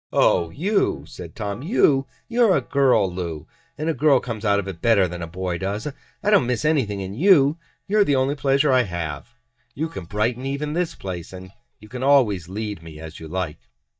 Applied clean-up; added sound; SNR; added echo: neural mask model DeepFilterNet 3.